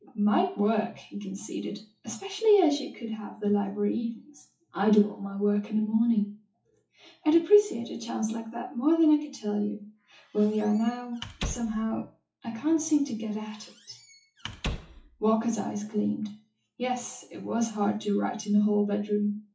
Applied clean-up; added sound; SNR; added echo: classical method WPE with log-MMSE.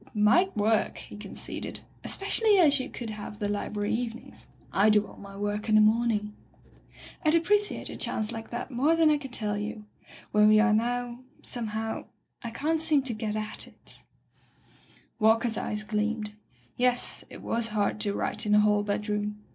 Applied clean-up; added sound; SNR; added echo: none; none; none; none.